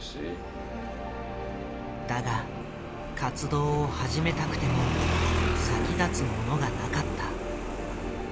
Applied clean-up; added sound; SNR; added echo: none; Motorcycle; 0 dB; none.